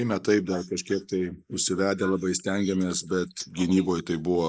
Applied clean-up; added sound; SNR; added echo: neural mask model Resemble Enhance denoiser.